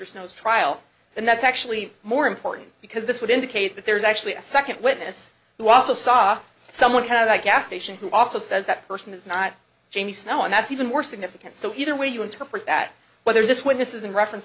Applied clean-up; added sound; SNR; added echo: none; none; none; none.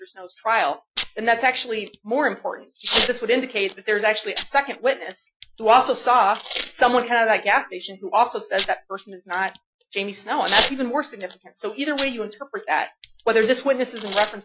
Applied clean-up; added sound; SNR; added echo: classical method Wiener filter.